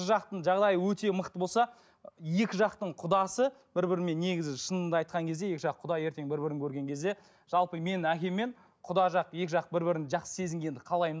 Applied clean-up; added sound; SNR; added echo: none; none; none; none.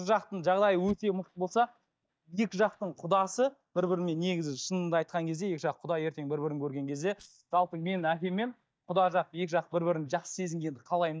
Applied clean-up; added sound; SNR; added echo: neural mask model DeepFilterNet 3.